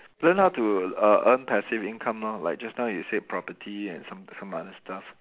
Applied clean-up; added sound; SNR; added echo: none; none; none; none.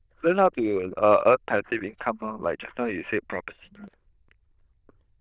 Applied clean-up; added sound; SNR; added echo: neural diffusion model UNIVERSE++.